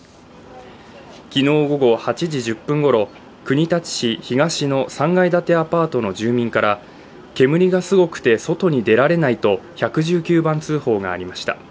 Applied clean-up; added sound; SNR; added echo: none; none; none; none.